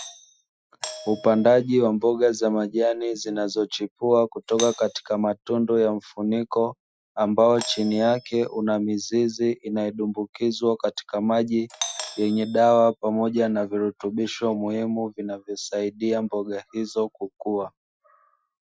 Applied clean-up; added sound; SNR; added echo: classical method Wiener filter.